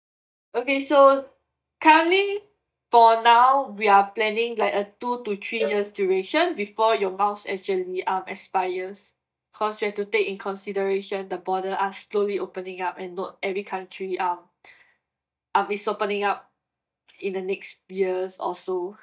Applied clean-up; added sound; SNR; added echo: neural mask model DeepFilterNet 3.